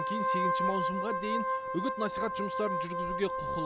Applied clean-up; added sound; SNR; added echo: none; Wind instrument, woodwind instrument; -3 dB; none.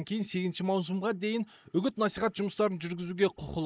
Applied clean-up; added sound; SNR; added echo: neural mask model Resemble Enhance denoiser.